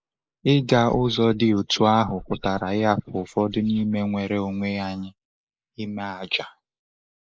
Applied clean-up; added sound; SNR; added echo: neural mask model Resemble Enhance denoiser.